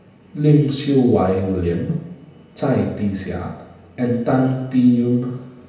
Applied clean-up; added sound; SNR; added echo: none; none; none; reverberation time 0.9 s.